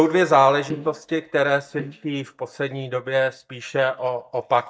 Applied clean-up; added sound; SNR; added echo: neural mask model DeepFilterNet 3.